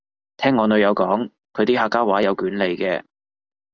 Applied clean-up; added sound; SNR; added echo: none; none; none; none.